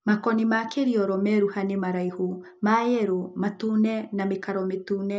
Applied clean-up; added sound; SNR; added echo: none; none; none; none.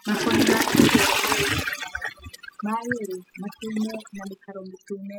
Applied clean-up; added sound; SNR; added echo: classical method spectral subtraction.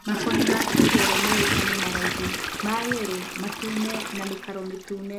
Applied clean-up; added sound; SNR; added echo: none; Toilet flush / Water; -5 dB; none.